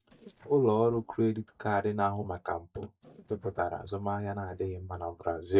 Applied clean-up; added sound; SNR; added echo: neural mask model DeepFilterNet 3.